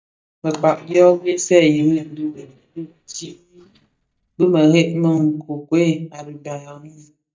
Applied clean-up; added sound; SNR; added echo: neural mask model DeepFilterNet 3.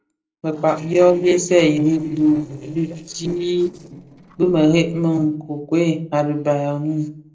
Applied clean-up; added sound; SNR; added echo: neural separator model SepFormer DNS4.